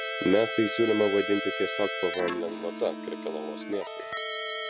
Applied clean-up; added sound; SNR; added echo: none; Keyboard (musical); 5 dB; none.